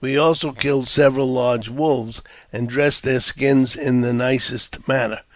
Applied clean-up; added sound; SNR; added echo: none; none; none; none.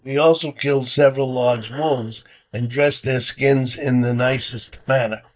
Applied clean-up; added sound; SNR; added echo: neural mask model DeepFilterNet 3.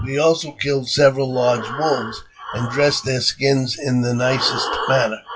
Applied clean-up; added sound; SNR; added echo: classical method WPE with log-MMSE.